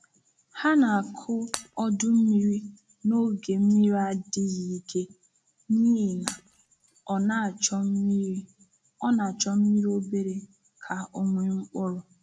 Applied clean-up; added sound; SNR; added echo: none; Shatter; 15 dB; none.